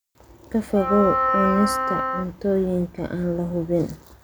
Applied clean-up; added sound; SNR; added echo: none; Wind instrument, woodwind instrument; 1 dB; none.